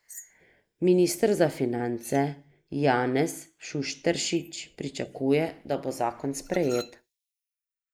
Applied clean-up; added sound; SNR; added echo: neural mask model Resemble Enhance denoiser.